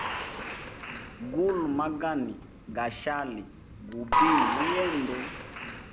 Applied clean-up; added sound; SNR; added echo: none; Applause / Crowd; 0 dB; none.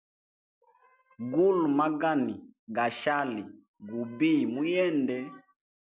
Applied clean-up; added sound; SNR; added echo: none; none; none; none.